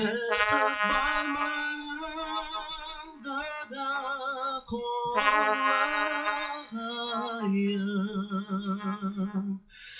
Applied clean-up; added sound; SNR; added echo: classical method WPE with log-MMSE.